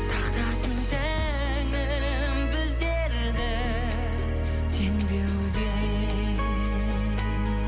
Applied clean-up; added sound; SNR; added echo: none; none; none; none.